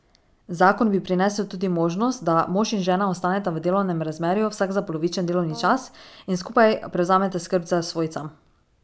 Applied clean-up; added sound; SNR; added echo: none; Brass instrument; 20 dB; none.